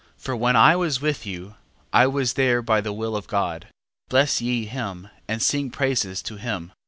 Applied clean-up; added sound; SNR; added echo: none; none; none; none.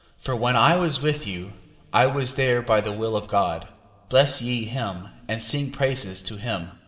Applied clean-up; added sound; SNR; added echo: none; none; none; reverberation time 2.7 s.